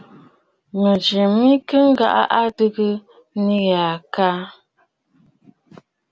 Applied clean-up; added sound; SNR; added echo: none; none; none; none.